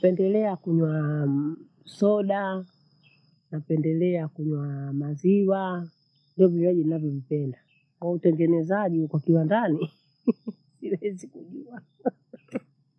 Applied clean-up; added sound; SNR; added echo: none; none; none; none.